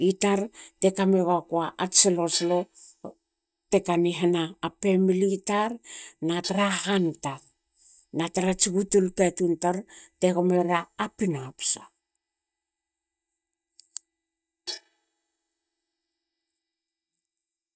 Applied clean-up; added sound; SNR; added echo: neural mask model DeepFilterNet 3.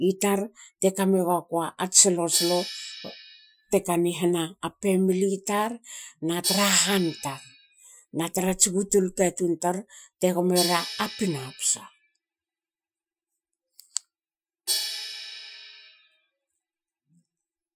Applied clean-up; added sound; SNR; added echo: classical method Wiener filter.